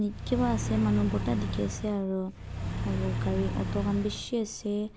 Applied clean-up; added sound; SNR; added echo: none; Accelerating, revving, vroom / Car; 2 dB; none.